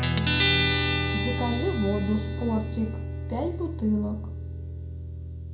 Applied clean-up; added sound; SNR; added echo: none; Guitar; -3 dB; reverberation time 0.5 s.